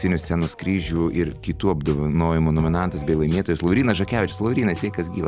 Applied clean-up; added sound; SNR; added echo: none; none; none; none.